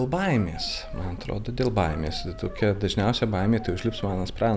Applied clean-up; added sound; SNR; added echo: none; Brass instrument; 20 dB; none.